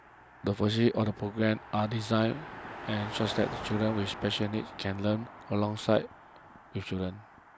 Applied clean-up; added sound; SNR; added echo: none; Car passing by; 13 dB; none.